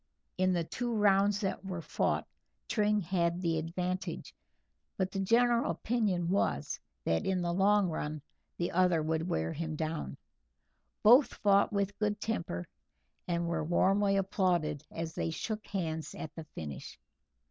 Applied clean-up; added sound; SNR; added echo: none; none; none; none.